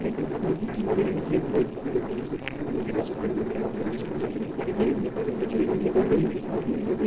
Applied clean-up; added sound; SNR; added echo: neural separator model SepFormer DNS4.